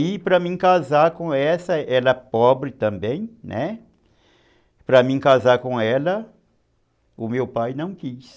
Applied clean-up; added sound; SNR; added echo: none; none; none; none.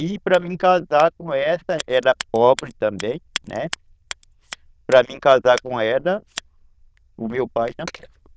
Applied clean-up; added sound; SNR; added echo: neural diffusion model UNIVERSE++.